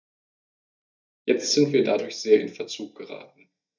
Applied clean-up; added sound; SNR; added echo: neural mask model DeepFilterNet 3.